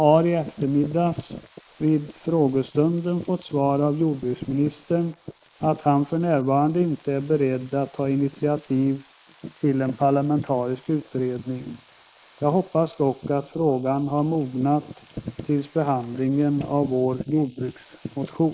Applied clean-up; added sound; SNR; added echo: neural mask model Resemble Enhance denoiser.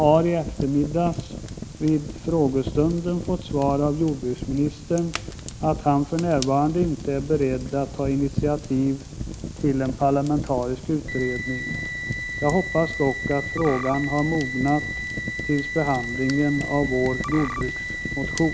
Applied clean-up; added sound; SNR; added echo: none; Fire; 11 dB; none.